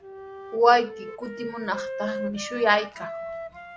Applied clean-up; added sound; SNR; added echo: none; Wind instrument, woodwind instrument; 10 dB; none.